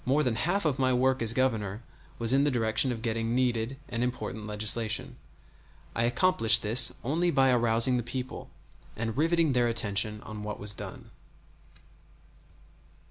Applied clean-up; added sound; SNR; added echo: none; none; none; none.